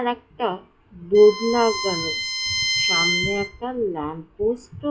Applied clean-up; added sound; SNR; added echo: classical method log-MMSE.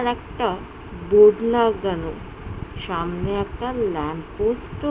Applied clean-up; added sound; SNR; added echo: none; none; none; none.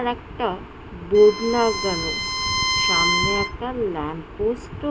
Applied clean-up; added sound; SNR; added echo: none; Bowed string instrument; 2 dB; none.